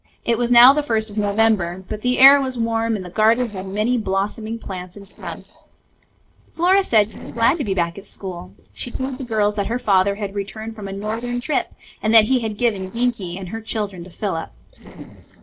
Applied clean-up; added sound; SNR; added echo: neural separator model SepFormer DNS4.